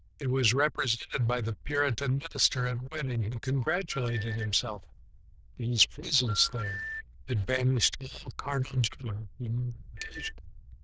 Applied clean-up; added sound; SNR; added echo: neural diffusion model UNIVERSE++.